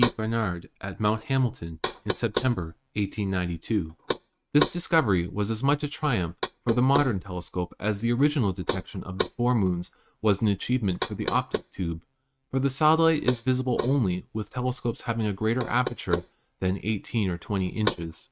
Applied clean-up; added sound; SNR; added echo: neural mask model RNNoise.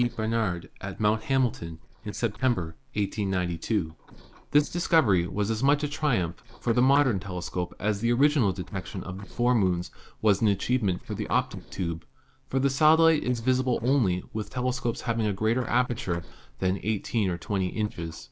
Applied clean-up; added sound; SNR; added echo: neural separator model SepFormer DNS4.